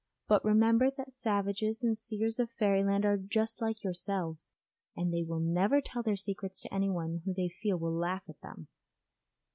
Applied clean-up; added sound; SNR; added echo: none; none; none; none.